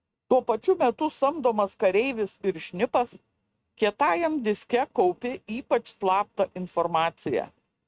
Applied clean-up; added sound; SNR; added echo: neural mask model RNNoise.